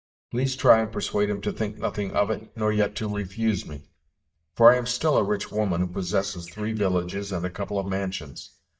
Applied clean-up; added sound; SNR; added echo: neural mask model DeepFilterNet 3.